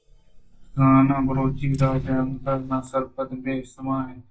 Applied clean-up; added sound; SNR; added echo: neural mask model DeepFilterNet 3.